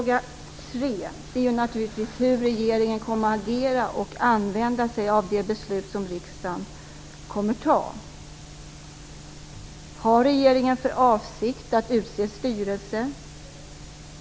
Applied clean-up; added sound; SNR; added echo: none; none; none; none.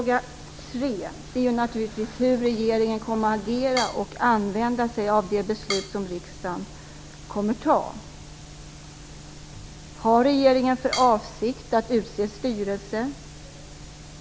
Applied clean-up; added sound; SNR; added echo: none; Drum kit; 14 dB; none.